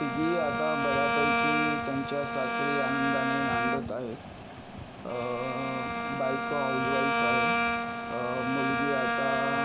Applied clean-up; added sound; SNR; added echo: none; Bowed string instrument; -3 dB; none.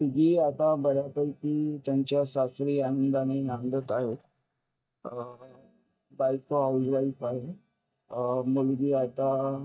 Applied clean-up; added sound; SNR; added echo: neural mask model DeepFilterNet 3.